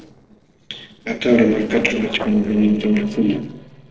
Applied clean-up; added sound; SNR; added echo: neural separator model SepFormer DNS4.